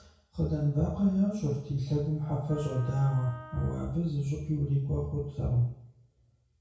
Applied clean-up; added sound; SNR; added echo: none; Wind instrument, woodwind instrument; 19 dB; reverberation time 0.6 s.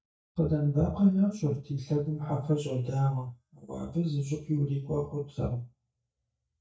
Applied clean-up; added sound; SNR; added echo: neural mask model DeepFilterNet 3.